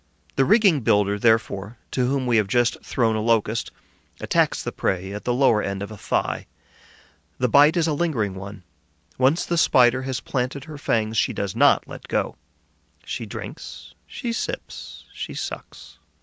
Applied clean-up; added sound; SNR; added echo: none; none; none; none.